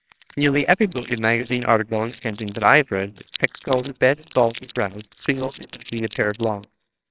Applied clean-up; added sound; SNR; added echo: neural separator model SepFormer WHAMR!.